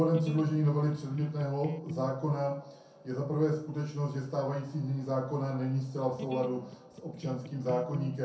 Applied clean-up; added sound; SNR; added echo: none; Electric guitar; 11 dB; reverberation time 0.6 s.